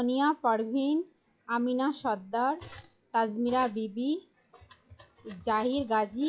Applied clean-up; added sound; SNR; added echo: classical method log-MMSE.